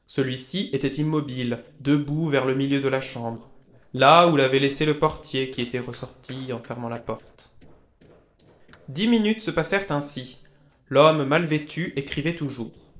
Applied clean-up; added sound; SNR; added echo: neural separator model SepFormer DNS4.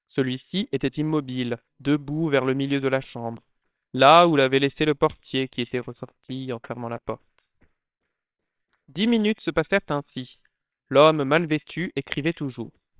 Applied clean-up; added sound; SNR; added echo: neural separator model SepFormer WHAMR!.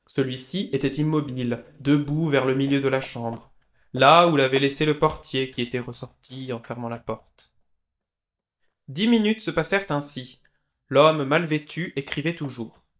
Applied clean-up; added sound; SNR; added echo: neural mask model DeepFilterNet 3.